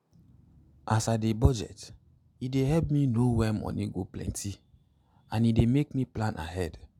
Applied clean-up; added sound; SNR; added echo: none; none; none; none.